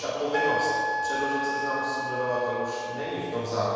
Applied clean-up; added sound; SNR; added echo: none; Wind instrument, woodwind instrument; 1 dB; reverberation time 1.9 s.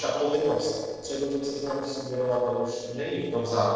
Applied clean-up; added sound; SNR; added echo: neural separator model SepFormer DNS4.